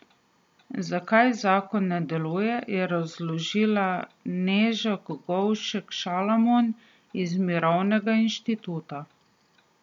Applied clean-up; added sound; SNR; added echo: none; none; none; none.